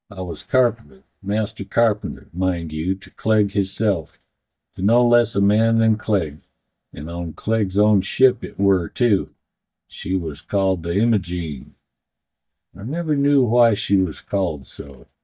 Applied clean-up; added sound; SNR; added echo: neural mask model DeepFilterNet 3.